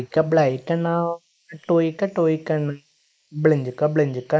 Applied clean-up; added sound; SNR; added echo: neural mask model Resemble Enhance denoiser.